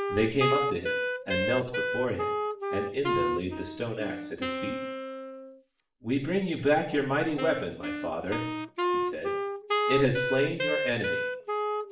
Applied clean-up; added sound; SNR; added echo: none; Wind instrument, woodwind instrument; 1 dB; reverberation time 0.5 s.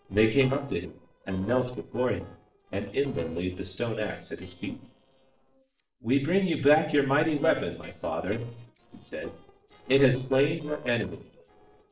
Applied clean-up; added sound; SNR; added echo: neural separator model SepFormer DNS4.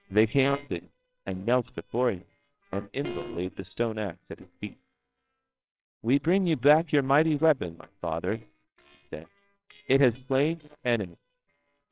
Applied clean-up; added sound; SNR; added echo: neural separator model SepFormer WHAMR!.